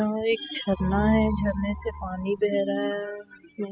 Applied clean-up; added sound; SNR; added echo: classical method spectral subtraction.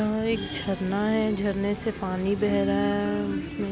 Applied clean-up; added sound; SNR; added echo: none; none; none; none.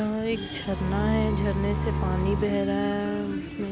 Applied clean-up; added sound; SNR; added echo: none; Bowed string instrument; 1 dB; none.